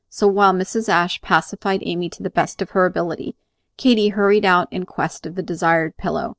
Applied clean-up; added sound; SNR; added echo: neural separator model SepFormer DNS4.